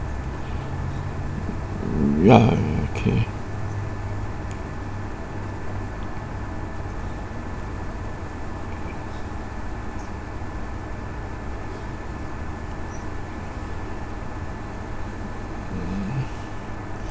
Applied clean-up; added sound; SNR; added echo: none; none; none; none.